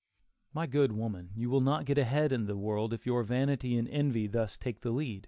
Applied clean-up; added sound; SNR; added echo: none; none; none; none.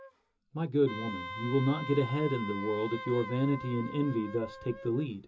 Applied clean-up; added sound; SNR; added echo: none; Wind instrument, woodwind instrument; 11 dB; reverberation time 0.2 s.